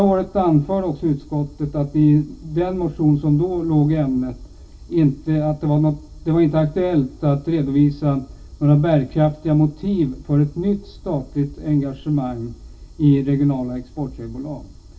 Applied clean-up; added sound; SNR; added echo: none; none; none; reverberation time 0.2 s.